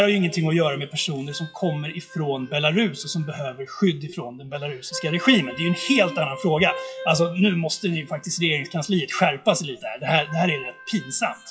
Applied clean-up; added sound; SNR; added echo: classical method WPE with log-MMSE.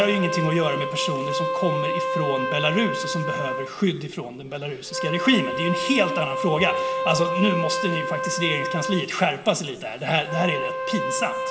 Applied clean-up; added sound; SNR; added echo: none; Wind instrument, woodwind instrument; 3 dB; reverberation time 2.6 s.